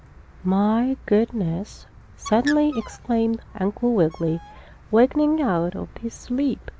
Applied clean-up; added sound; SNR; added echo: none; Bird; 19 dB; none.